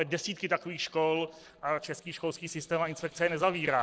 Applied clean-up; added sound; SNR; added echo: neural separator model SepFormer DNS4.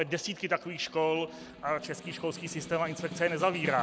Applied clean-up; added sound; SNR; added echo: none; Snare drum; 13 dB; none.